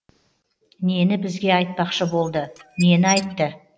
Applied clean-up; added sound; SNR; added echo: none; Squeak / Dishes, pots, and pans; 13 dB; none.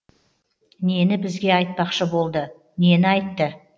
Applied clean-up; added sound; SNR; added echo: none; none; none; none.